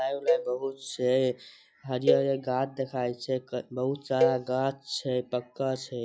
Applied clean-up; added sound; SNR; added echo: classical method log-MMSE.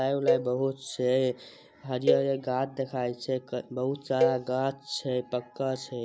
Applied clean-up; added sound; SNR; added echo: none; Cowbell; 4 dB; none.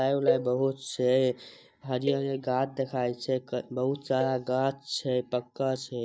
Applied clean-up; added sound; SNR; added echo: neural mask model DeepFilterNet 3.